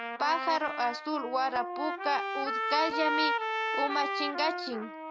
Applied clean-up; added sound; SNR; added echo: none; Trumpet; 1 dB; none.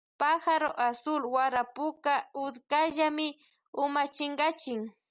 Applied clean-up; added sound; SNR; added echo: none; none; none; none.